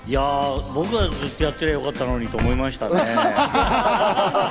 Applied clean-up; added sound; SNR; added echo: none; Slam / Car; 12 dB; none.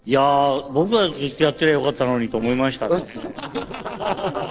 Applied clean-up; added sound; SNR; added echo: neural separator model SepFormer DNS4.